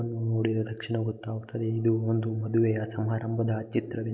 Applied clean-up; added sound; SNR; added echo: none; none; none; none.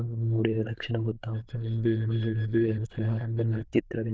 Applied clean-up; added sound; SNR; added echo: neural diffusion model UNIVERSE++.